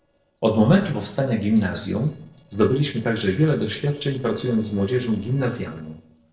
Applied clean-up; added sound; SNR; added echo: neural separator model SepFormer DNS4.